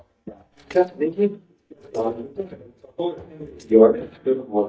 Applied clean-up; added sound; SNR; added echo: neural mask model DeepFilterNet 3.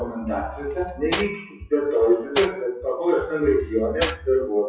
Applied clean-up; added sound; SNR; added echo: classical method WPE with log-MMSE.